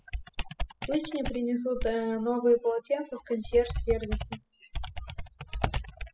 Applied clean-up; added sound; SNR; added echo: classical method spectral subtraction.